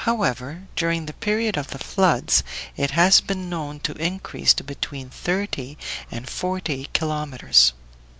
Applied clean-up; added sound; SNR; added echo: none; none; none; none.